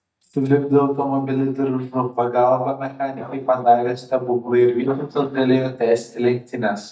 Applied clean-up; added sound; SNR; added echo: neural mask model DeepFilterNet 3.